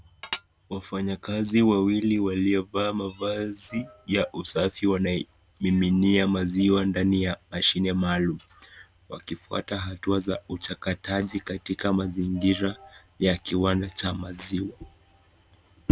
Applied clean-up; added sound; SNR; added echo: none; Tap / Dishes, pots, and pans; 8 dB; none.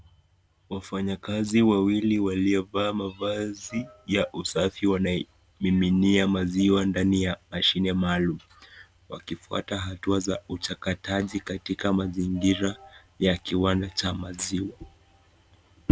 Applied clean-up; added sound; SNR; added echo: none; none; none; none.